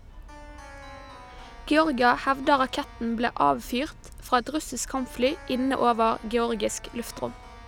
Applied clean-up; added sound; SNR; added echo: none; Keyboard (musical); 17 dB; none.